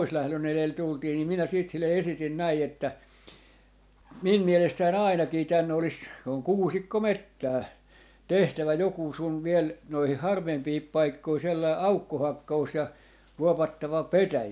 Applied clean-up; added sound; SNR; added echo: none; none; none; none.